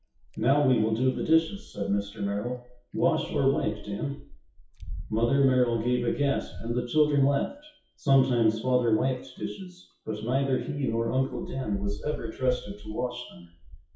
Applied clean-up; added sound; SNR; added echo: classical method WPE with log-MMSE.